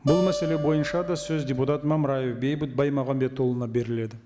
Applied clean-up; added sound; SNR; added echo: none; Acoustic guitar; 9 dB; none.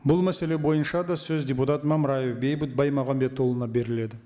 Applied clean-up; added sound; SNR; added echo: none; none; none; none.